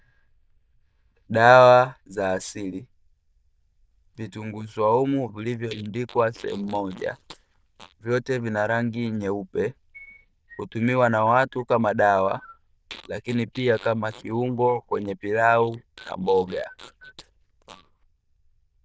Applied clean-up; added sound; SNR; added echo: neural diffusion model UNIVERSE++.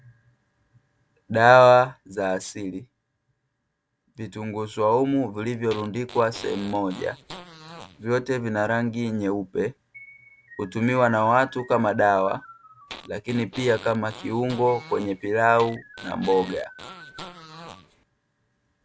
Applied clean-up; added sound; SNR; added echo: none; Fart + Keyboard (musical); 18 dB; none.